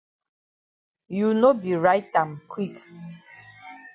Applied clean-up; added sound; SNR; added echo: none; none; none; none.